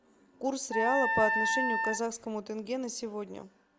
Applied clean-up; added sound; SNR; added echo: none; Wind instrument, woodwind instrument; -3 dB; none.